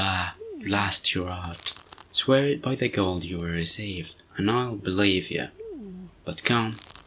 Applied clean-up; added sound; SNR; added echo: none; Chewing, mastication; 19 dB; none.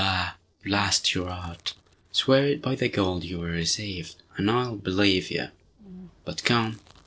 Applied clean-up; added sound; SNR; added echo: neural separator model SepFormer DNS4.